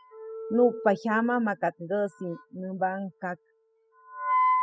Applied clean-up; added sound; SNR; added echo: classical method spectral subtraction.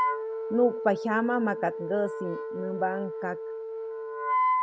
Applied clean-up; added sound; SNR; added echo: none; Wind instrument, woodwind instrument; 1 dB; none.